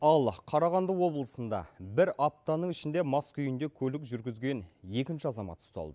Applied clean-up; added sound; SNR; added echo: none; none; none; none.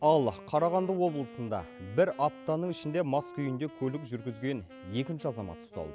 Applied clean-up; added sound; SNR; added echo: none; Wind instrument, woodwind instrument; 17 dB; none.